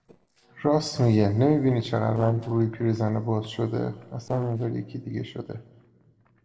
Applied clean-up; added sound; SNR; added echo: neural separator model SepFormer DNS4.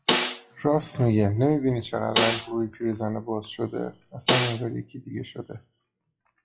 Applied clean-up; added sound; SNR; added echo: classical method WPE with log-MMSE.